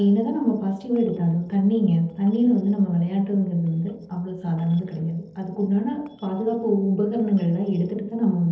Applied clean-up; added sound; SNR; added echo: neural separator model SepFormer DNS4.